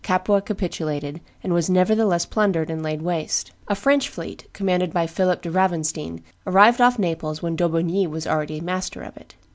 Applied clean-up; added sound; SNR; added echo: none; none; none; none.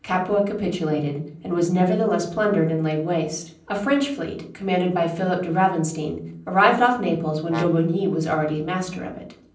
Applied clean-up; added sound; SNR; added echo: neural separator model SepFormer DNS4.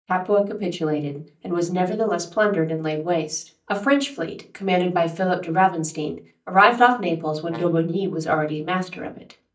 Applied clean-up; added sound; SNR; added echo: neural mask model DeepFilterNet 3.